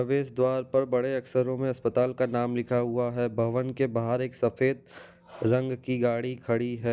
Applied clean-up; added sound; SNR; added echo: none; none; none; none.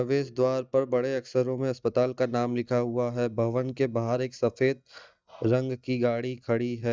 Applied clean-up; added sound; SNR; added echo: neural mask model DeepFilterNet 3.